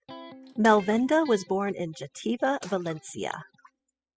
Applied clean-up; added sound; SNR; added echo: classical method spectral subtraction.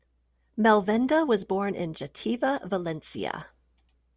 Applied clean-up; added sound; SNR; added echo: none; none; none; none.